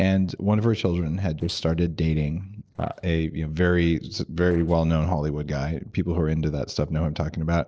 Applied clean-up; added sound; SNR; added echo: neural separator model SepFormer DNS4.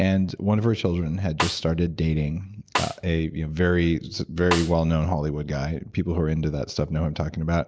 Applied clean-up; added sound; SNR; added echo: none; Snare drum; 7 dB; none.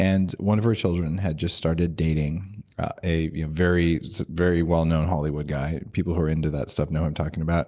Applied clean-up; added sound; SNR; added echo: none; none; none; none.